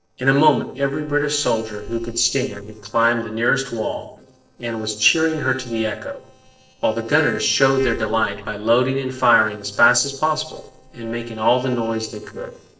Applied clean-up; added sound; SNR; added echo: neural separator model SepFormer DNS4.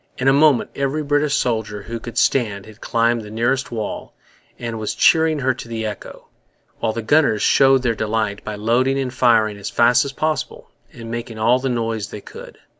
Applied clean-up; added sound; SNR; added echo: none; none; none; none.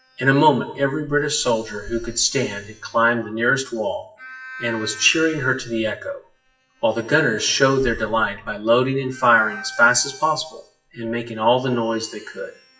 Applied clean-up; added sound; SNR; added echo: classical method WPE with log-MMSE.